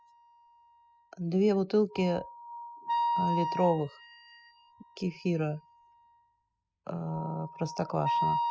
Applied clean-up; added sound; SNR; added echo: classical method spectral subtraction.